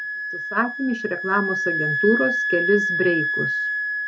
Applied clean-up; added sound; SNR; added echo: none; Wind instrument, woodwind instrument; 0 dB; none.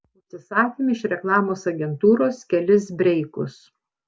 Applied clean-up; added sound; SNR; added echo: none; none; none; none.